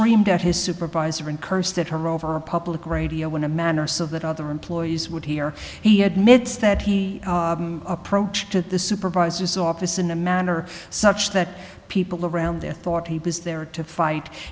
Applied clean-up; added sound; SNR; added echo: none; none; none; none.